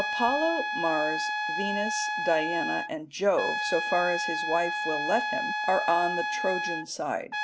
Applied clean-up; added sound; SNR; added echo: none; Trumpet; 1 dB; none.